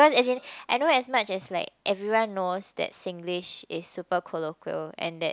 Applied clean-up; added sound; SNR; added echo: none; none; none; none.